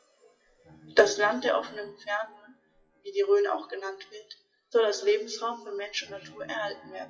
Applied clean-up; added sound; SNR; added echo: classical method WPE with log-MMSE.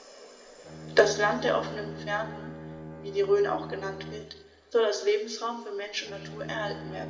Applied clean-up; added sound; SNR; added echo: none; Bowed string instrument; 13 dB; reverberation time 2.5 s.